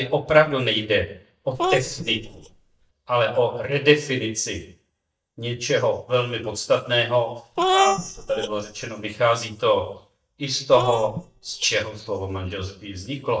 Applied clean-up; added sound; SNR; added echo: neural mask model DeepFilterNet 3.